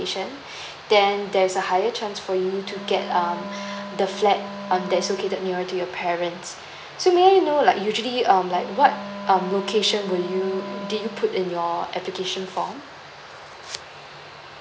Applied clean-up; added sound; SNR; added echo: none; Wind instrument, woodwind instrument; 12 dB; none.